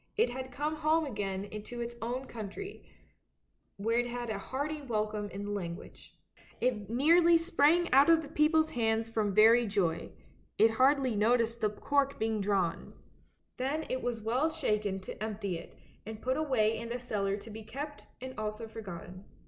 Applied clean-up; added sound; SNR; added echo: none; none; none; none.